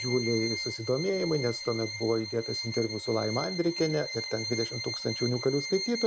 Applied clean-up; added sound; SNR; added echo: none; Bowed string instrument; 7 dB; none.